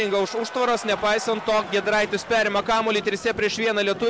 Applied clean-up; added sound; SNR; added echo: none; none; none; none.